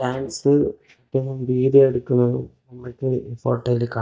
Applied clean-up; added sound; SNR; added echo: neural mask model DeepFilterNet 3.